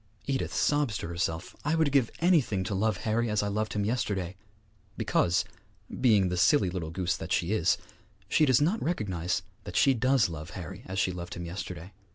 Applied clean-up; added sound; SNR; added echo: none; none; none; none.